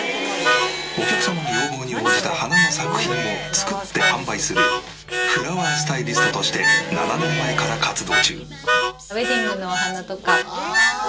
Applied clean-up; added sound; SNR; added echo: none; Harmonica; -1 dB; reverberation time 0.2 s.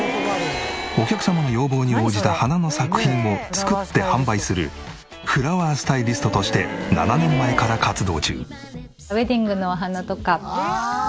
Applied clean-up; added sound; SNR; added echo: none; none; none; none.